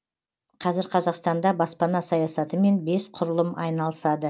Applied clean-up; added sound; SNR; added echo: none; none; none; none.